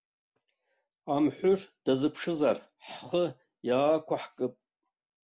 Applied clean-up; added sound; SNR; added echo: none; none; none; none.